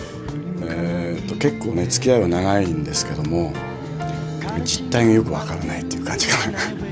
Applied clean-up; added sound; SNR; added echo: none; Wind instrument, woodwind instrument; 20 dB; none.